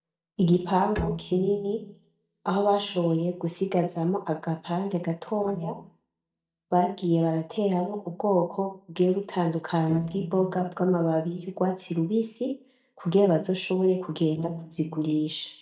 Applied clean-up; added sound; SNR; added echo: neural mask model DeepFilterNet 3.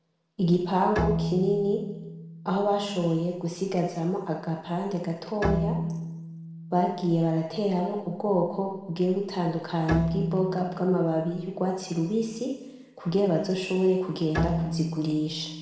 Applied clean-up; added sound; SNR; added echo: none; Bowed string instrument; 7 dB; reverberation time 1.0 s.